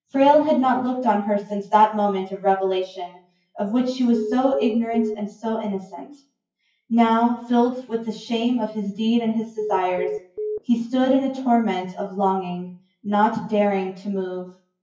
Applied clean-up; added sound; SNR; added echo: classical method WPE with log-MMSE.